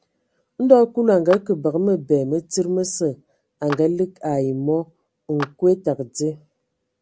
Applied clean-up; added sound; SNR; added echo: none; Clapping; 18 dB; none.